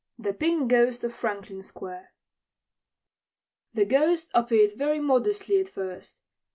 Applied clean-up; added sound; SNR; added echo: none; none; none; none.